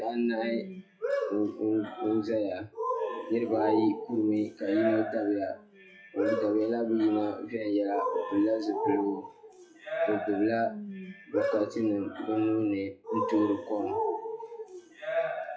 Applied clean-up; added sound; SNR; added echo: classical method WPE with log-MMSE.